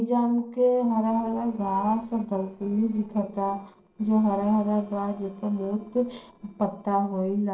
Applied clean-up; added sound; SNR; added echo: neural separator model SepFormer DNS4.